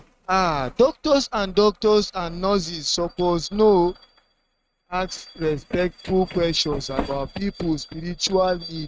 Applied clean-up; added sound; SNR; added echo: neural mask model RNNoise.